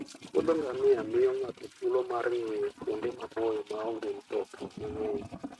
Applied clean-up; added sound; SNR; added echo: neural mask model RNNoise.